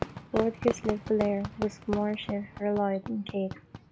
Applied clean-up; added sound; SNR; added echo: none; Fireworks; 7 dB; none.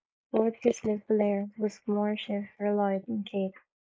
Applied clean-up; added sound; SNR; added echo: neural mask model Resemble Enhance denoiser.